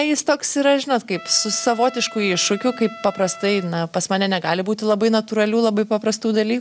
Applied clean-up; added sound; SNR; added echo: none; Trumpet; 18 dB; none.